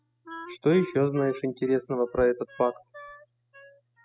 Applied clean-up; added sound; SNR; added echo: classical method spectral subtraction.